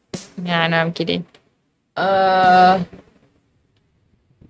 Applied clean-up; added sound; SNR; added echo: neural mask model RNNoise.